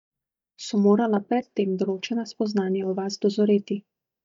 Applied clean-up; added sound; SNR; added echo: neural mask model DeepFilterNet 3.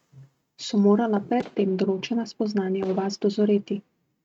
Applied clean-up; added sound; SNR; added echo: neural mask model RNNoise.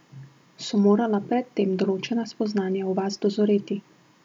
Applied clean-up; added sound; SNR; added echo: none; none; none; none.